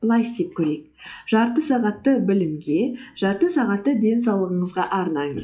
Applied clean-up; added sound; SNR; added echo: classical method log-MMSE.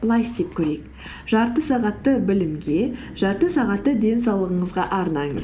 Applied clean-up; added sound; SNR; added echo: none; Car; 19 dB; none.